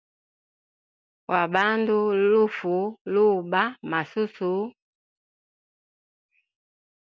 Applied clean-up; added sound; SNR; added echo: none; none; none; none.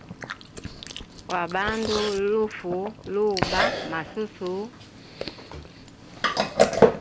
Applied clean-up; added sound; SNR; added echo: none; Chewing, mastication; -2 dB; none.